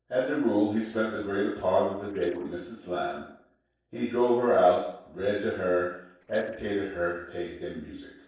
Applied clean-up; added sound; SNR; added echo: neural separator model SepFormer DNS4.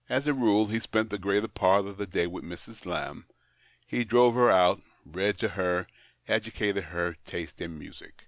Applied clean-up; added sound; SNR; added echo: none; none; none; none.